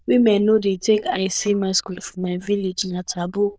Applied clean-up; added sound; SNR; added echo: neural diffusion model UNIVERSE++.